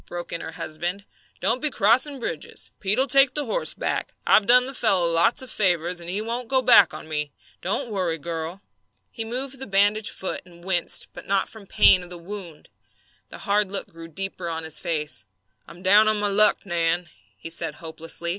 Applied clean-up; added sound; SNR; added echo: none; none; none; none.